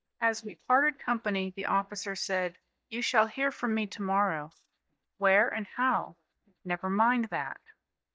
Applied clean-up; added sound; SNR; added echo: neural mask model DeepFilterNet 3.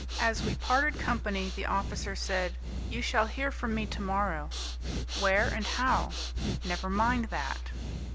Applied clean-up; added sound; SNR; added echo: none; Breathing; 8 dB; none.